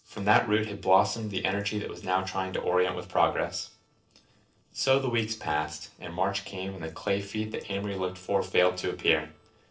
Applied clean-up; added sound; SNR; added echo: neural separator model SepFormer DNS4.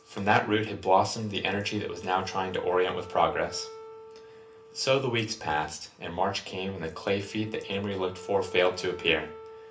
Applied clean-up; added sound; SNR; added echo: none; Wind instrument, woodwind instrument; 17 dB; reverberation time 0.3 s.